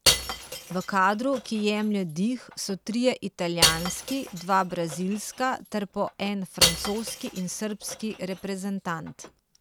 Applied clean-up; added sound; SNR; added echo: none; Shatter / Crushing; 2 dB; none.